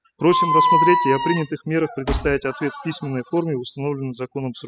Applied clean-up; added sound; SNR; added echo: classical method spectral subtraction.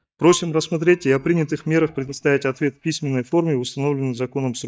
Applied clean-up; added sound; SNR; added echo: neural mask model DeepFilterNet 3.